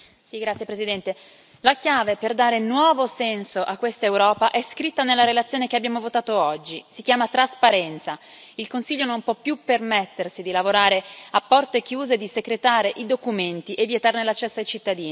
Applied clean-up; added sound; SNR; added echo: none; none; none; none.